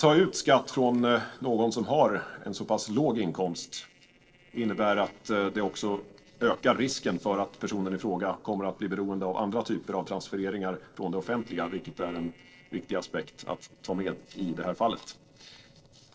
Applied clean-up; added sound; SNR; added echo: neural separator model SepFormer DNS4.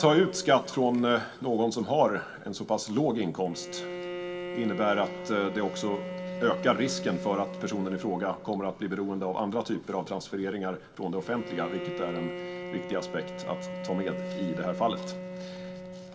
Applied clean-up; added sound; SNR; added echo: none; Bowed string instrument; 9 dB; reverberation time 1.4 s.